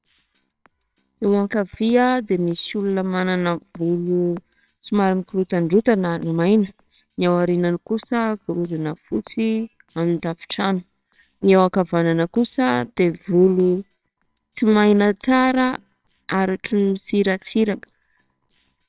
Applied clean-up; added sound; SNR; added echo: neural separator model SepFormer WHAMR!.